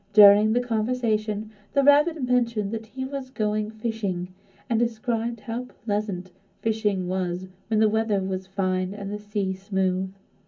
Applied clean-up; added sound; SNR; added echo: none; none; none; reverberation time 0.3 s.